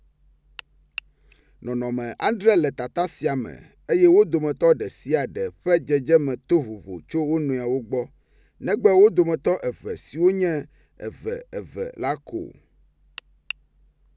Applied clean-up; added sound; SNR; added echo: none; none; none; none.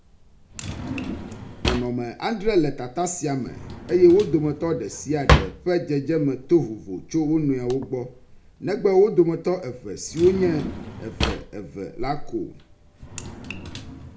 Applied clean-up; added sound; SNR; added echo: none; Drawer open or close; 7 dB; reverberation time 0.3 s.